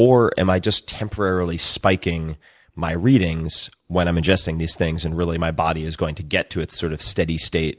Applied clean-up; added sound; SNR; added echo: none; none; none; none.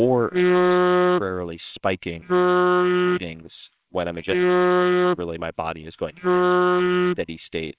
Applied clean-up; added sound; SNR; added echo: neural separator model SepFormer WHAMR!.